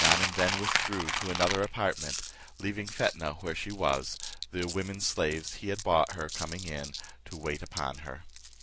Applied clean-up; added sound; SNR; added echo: none; Coin (dropping); 3 dB; none.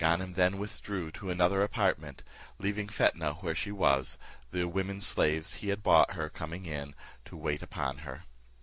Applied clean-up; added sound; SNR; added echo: none; none; none; none.